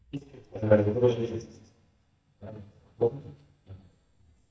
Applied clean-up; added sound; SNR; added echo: neural mask model DeepFilterNet 3.